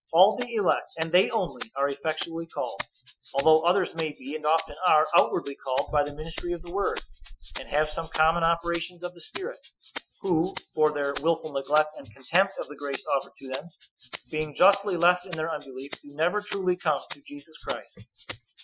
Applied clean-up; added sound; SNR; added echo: classical method Wiener filter.